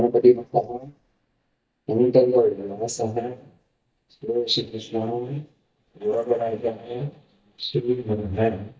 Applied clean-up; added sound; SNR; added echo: neural mask model DeepFilterNet 3.